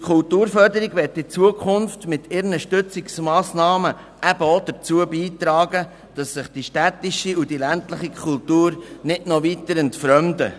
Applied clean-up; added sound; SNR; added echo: none; none; none; none.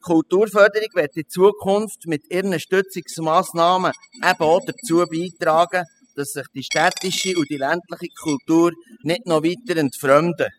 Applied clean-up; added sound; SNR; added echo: classical method spectral subtraction.